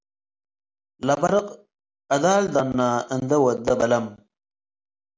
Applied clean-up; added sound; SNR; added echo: none; none; none; none.